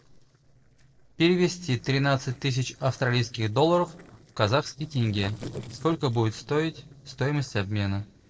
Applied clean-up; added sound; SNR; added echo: neural separator model SepFormer DNS4.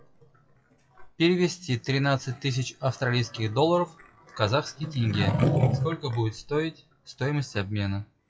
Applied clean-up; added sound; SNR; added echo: classical method WPE with log-MMSE.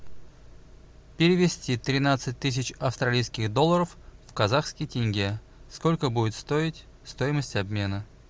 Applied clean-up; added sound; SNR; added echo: none; none; none; none.